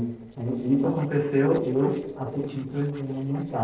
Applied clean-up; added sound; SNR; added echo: neural separator model SepFormer DNS4.